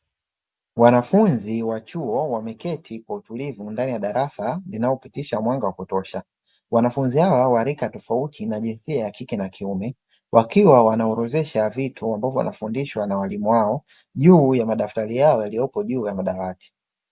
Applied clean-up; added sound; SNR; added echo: none; none; none; none.